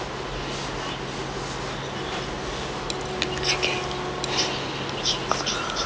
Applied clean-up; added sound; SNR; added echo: none; Wind instrument, woodwind instrument + Coin (dropping); 11 dB; none.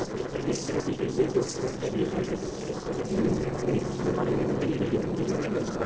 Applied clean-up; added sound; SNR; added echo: neural separator model SepFormer DNS4.